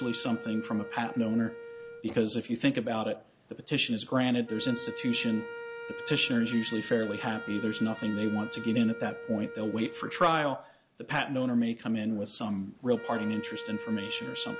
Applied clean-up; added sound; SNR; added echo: none; Wind instrument, woodwind instrument; 12 dB; none.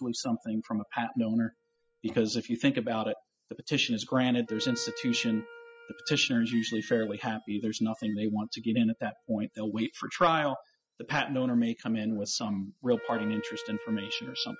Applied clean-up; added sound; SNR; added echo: classical method spectral subtraction.